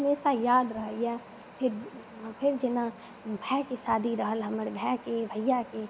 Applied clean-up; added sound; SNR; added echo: none; Wind; 19 dB; reverberation time 1.4 s.